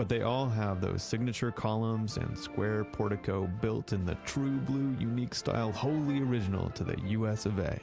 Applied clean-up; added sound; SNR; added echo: none; none; none; none.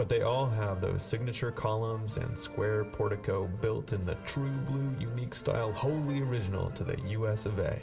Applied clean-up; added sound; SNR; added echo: none; none; none; reverberation time 1.7 s.